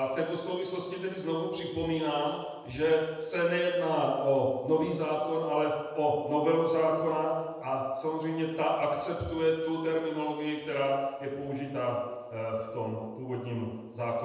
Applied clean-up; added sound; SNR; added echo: none; none; none; reverberation time 1.0 s.